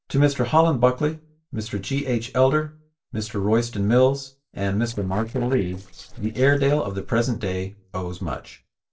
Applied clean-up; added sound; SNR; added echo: neural separator model SepFormer DNS4.